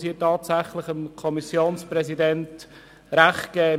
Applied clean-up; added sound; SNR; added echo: none; none; none; none.